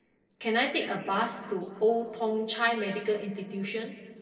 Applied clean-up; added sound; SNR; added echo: neural separator model SepFormer DNS4.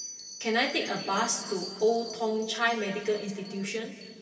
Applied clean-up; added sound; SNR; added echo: none; Bell; 14 dB; reverberation time 2.9 s.